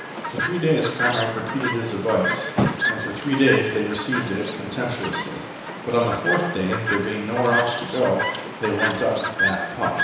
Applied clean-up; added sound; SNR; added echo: none; Chirp, tweet; 3 dB; reverberation time 1.0 s.